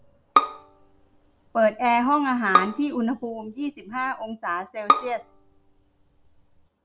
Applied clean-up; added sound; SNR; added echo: none; Bowed string instrument; 1 dB; none.